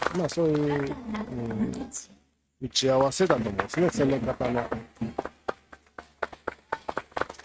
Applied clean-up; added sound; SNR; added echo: neural mask model RNNoise.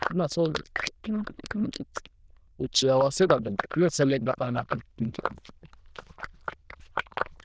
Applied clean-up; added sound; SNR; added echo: neural diffusion model UNIVERSE++.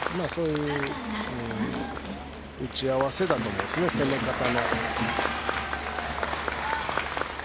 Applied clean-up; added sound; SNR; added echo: none; Applause / Crowd / Cheering; 2 dB; none.